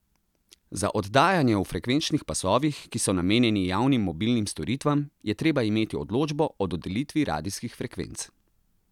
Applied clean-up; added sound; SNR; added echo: none; none; none; none.